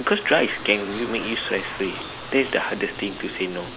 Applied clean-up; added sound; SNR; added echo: none; Car; 15 dB; none.